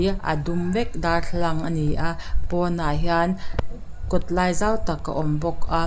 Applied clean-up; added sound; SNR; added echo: none; Cricket; -1 dB; none.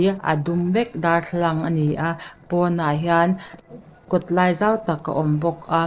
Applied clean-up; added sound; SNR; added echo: neural separator model SepFormer DNS4.